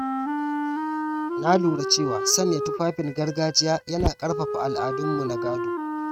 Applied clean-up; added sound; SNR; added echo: neural mask model RNNoise.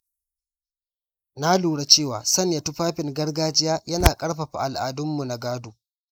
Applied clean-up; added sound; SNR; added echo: neural mask model Resemble Enhance denoiser.